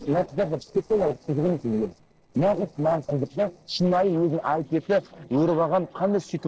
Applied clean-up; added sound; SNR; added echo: neural separator model SepFormer DNS4.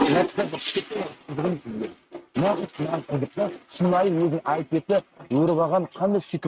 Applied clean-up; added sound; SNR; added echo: neural mask model RNNoise.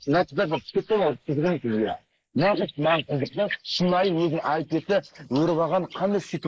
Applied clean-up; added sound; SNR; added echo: neural mask model Resemble Enhance denoiser.